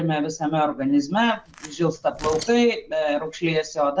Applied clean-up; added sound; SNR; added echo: none; Tearing; 20 dB; none.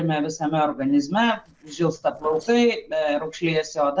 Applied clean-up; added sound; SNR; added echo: neural separator model SepFormer DNS4.